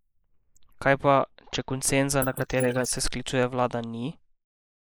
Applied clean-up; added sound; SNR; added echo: neural mask model Resemble Enhance denoiser.